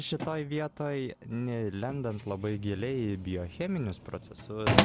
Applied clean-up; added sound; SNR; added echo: none; Drawer open or close; 1 dB; none.